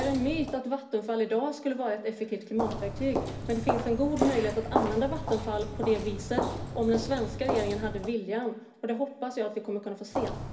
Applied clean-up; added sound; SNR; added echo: none; Walk, footsteps; 5 dB; reverberation time 0.3 s.